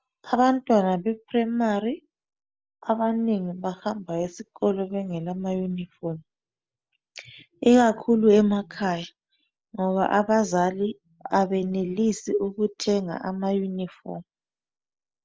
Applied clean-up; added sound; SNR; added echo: none; none; none; none.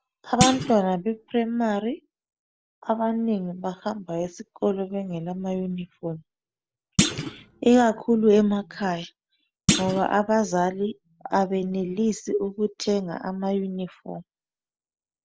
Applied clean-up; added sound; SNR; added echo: none; Thump, thud; 3 dB; none.